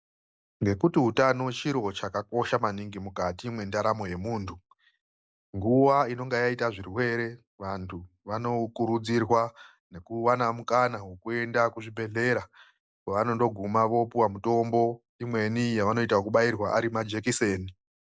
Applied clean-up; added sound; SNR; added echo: none; none; none; none.